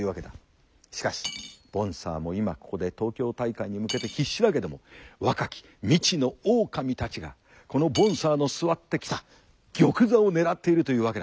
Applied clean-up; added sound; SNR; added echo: none; Cutlery, silverware / Dishes, pots, and pans; 15 dB; none.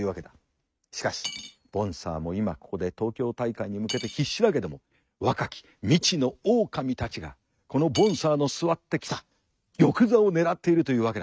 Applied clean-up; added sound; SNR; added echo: neural mask model RNNoise.